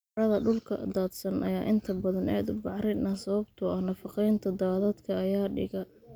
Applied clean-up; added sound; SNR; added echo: none; none; none; none.